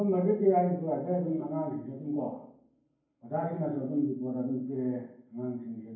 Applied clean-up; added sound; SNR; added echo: none; none; none; reverberation time 0.9 s.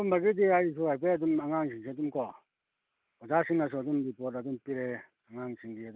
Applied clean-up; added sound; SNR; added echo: none; none; none; none.